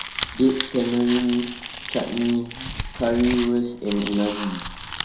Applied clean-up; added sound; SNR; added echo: none; Crumpling, crinkling; 6 dB; reverberation time 0.3 s.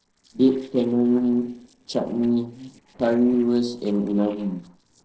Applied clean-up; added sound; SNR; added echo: neural separator model SepFormer DNS4.